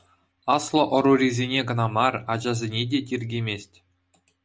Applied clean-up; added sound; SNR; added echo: none; none; none; none.